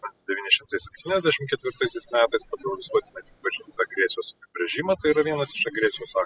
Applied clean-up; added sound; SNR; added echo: classical method spectral subtraction.